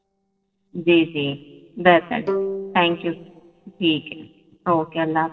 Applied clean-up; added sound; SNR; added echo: neural separator model SepFormer DNS4.